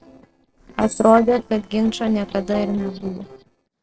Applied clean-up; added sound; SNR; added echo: neural separator model SepFormer DNS4.